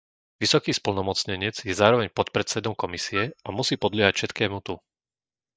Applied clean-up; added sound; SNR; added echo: neural mask model DeepFilterNet 3.